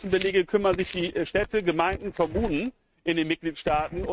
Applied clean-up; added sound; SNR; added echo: neural mask model RNNoise.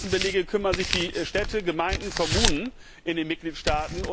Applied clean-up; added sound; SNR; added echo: none; Tearing; 3 dB; none.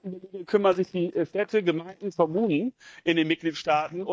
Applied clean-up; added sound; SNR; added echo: neural mask model DeepFilterNet 3.